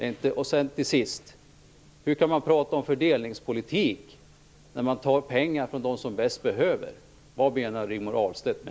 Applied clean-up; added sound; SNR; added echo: none; none; none; none.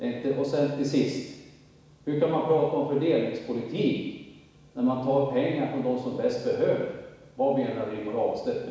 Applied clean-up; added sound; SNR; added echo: none; none; none; reverberation time 1.1 s.